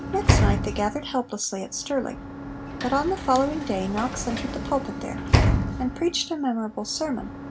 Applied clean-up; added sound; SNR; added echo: none; Sliding door / Slam; -1 dB; none.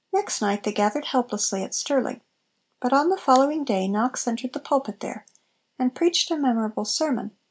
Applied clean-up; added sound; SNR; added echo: none; none; none; none.